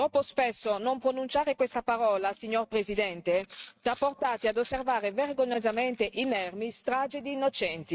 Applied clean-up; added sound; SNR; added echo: neural mask model RNNoise.